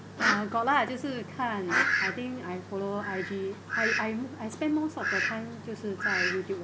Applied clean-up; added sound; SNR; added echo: none; Fowl; 0 dB; none.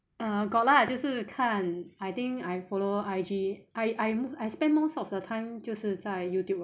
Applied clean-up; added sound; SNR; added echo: none; none; none; none.